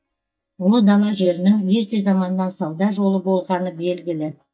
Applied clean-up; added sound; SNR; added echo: neural mask model DeepFilterNet 3.